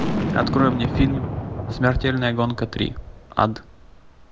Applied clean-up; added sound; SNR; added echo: none; Boom; 4 dB; none.